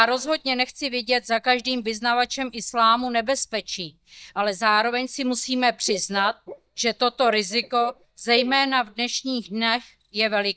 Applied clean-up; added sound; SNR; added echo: neural mask model DeepFilterNet 3.